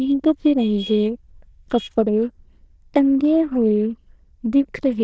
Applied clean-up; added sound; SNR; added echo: neural diffusion model UNIVERSE++.